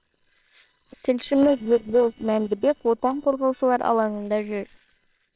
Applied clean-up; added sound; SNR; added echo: neural separator model SepFormer WHAM!.